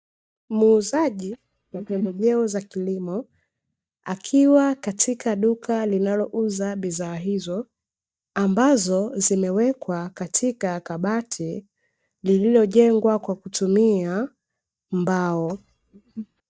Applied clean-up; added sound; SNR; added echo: neural mask model DeepFilterNet 3.